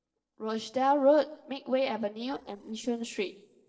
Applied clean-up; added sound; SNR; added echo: neural separator model SepFormer DNS4.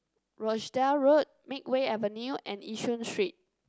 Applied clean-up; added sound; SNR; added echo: none; none; none; none.